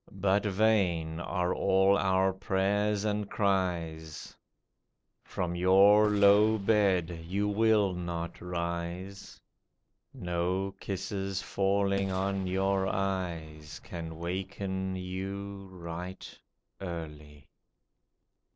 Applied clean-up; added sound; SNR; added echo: neural separator model SepFormer DNS4.